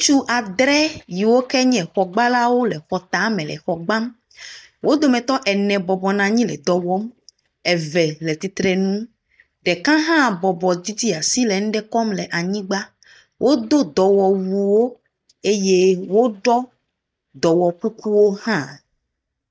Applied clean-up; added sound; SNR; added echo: neural mask model DeepFilterNet 3.